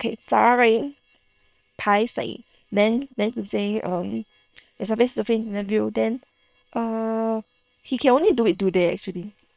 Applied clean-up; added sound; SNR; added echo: neural separator model SepFormer WHAM!.